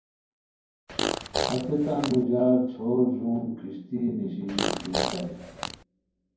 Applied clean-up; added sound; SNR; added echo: none; Fart; 3 dB; reverberation time 0.9 s.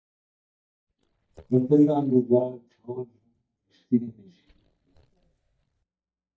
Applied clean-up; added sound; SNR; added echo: neural mask model DeepFilterNet 3.